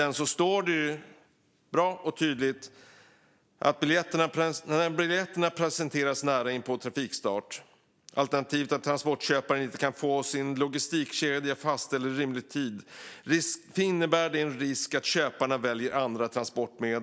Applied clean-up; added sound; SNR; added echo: none; none; none; none.